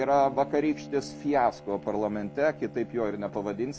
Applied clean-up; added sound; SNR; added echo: none; Bowed string instrument; 16 dB; none.